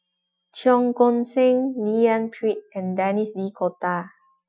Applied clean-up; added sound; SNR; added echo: classical method Wiener filter.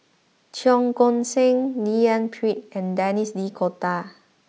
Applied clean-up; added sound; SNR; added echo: none; none; none; none.